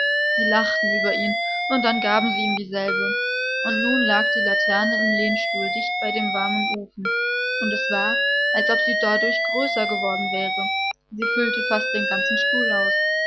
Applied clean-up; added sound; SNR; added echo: none; Alarm; -4 dB; none.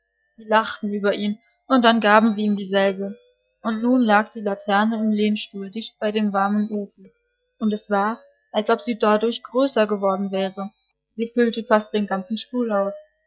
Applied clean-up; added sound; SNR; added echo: neural mask model DeepFilterNet 3.